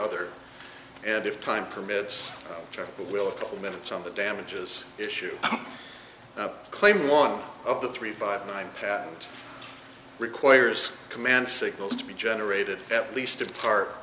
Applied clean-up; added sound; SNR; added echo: none; none; none; none.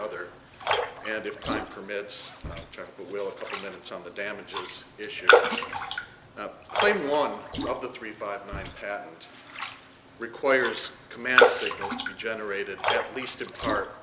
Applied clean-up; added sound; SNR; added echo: none; Raindrop; -3 dB; none.